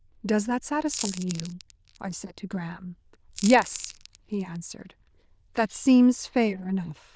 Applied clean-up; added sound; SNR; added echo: neural diffusion model UNIVERSE++.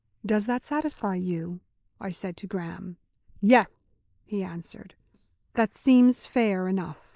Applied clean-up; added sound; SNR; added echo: neural mask model Resemble Enhance denoiser.